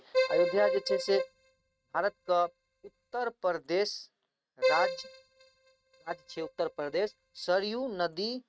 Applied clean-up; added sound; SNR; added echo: neural mask model RNNoise.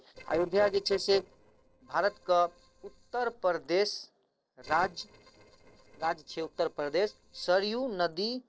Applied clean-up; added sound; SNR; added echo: neural separator model SepFormer DNS4.